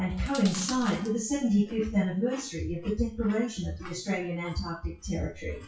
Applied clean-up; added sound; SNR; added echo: classical method WPE with log-MMSE.